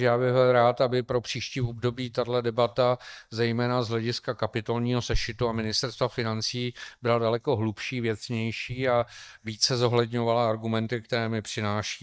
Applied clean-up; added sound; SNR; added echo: neural mask model DeepFilterNet 3.